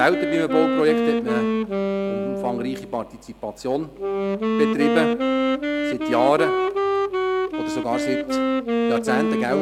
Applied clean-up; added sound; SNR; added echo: none; Wind instrument, woodwind instrument; -2 dB; none.